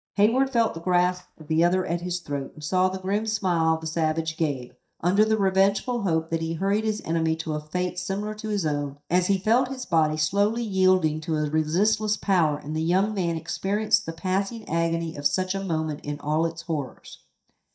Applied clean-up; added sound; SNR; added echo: neural mask model DeepFilterNet 3.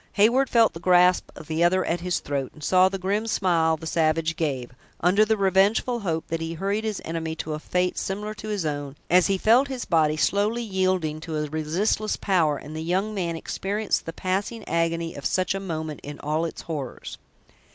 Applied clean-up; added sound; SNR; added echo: none; none; none; none.